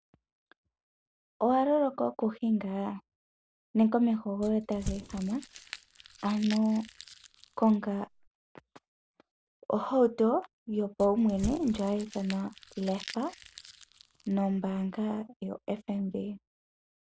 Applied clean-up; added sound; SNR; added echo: none; Crumpling, crinkling / Crushing; 14 dB; none.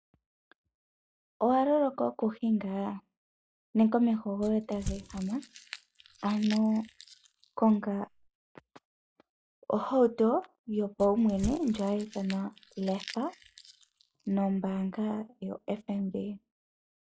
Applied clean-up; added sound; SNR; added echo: classical method log-MMSE.